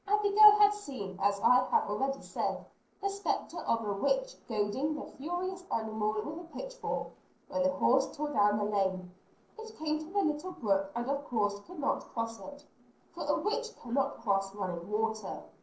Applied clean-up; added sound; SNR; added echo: neural separator model SepFormer DNS4.